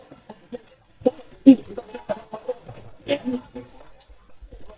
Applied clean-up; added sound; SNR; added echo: neural mask model DeepFilterNet 3.